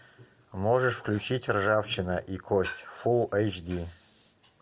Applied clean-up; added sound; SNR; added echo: none; none; none; none.